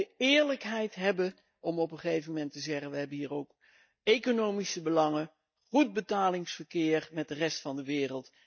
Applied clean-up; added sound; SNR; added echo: neural mask model DeepFilterNet 3.